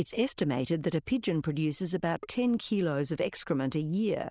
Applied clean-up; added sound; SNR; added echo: neural diffusion model UNIVERSE++.